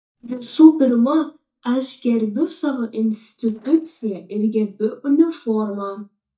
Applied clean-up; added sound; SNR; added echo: neural mask model DeepFilterNet 3.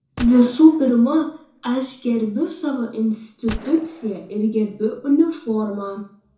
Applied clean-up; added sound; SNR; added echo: none; Gunshot, gunfire; 18 dB; reverberation time 0.6 s.